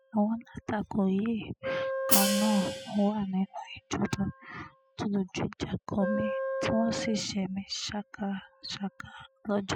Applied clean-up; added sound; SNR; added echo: classical method spectral subtraction.